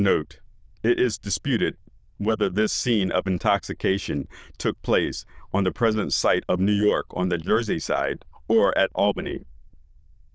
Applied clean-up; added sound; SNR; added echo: neural diffusion model UNIVERSE++.